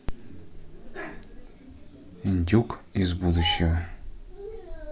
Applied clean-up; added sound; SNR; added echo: none; none; none; none.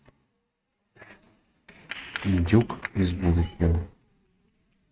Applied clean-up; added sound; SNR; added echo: neural mask model RNNoise.